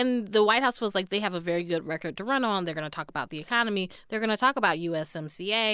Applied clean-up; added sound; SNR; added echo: none; none; none; none.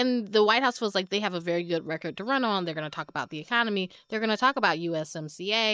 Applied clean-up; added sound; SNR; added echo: neural mask model DeepFilterNet 3.